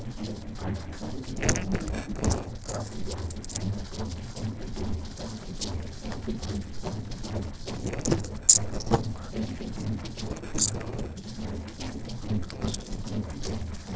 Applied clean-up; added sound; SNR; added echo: neural separator model SepFormer DNS4.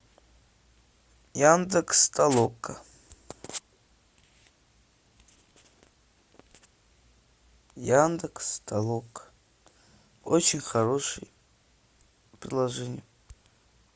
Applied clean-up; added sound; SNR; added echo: none; none; none; none.